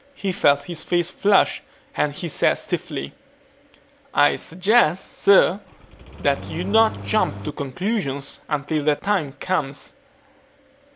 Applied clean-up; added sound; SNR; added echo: none; Engine starting; 12 dB; none.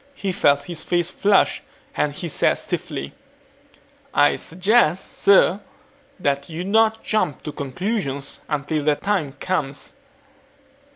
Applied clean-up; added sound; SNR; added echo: none; none; none; none.